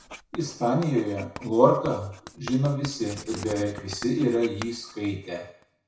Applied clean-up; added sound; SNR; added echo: none; Writing; 16 dB; reverberation time 0.6 s.